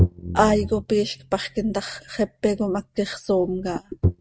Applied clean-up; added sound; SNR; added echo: neural mask model RNNoise.